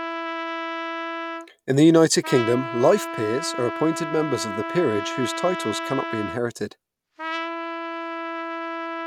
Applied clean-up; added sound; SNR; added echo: none; Trumpet; 7 dB; none.